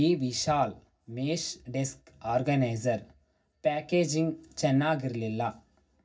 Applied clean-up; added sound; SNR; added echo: none; none; none; reverberation time 0.4 s.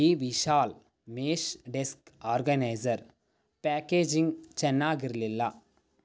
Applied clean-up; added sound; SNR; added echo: none; none; none; none.